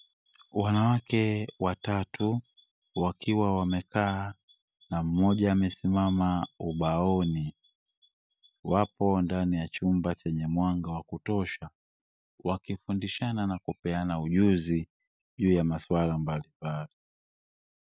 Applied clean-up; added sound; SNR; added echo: none; none; none; none.